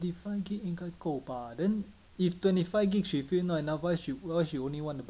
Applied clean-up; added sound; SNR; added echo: none; none; none; none.